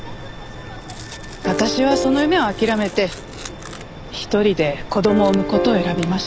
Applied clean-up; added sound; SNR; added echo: none; Tearing; 17 dB; none.